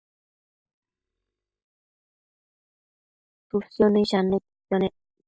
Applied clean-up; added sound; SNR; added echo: neural mask model DeepFilterNet 3.